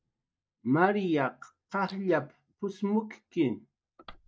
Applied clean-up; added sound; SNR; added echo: neural mask model DeepFilterNet 3.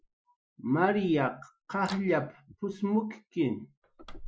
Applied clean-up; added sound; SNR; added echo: classical method Wiener filter.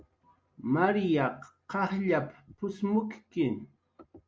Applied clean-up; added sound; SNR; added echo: none; none; none; none.